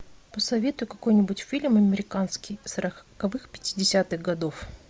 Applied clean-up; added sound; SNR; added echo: none; none; none; none.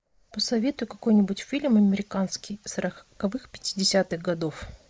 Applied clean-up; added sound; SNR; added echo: neural mask model Resemble Enhance denoiser.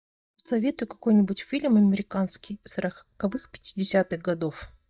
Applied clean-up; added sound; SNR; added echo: neural mask model DeepFilterNet 3.